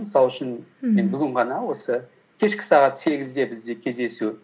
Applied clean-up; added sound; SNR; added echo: none; none; none; none.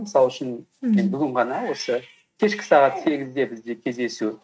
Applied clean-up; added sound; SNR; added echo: neural mask model RNNoise.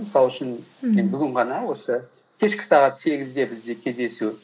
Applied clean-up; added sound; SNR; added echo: neural mask model Resemble Enhance denoiser.